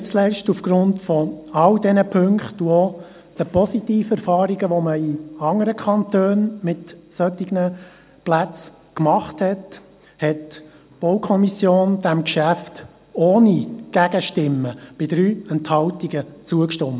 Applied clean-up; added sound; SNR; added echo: none; none; none; none.